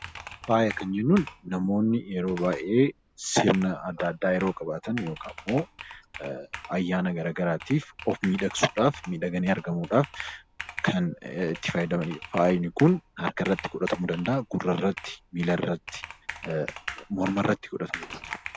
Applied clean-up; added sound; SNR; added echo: none; Computer keyboard; 15 dB; none.